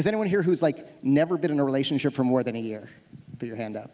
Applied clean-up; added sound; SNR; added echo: none; none; none; none.